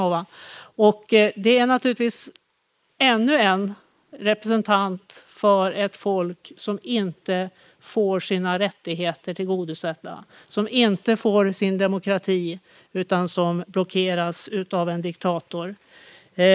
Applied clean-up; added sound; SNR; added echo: neural mask model Resemble Enhance denoiser.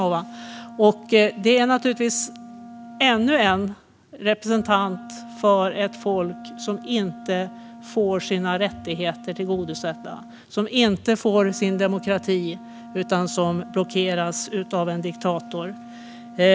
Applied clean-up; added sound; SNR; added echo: none; Wind instrument, woodwind instrument; 17 dB; none.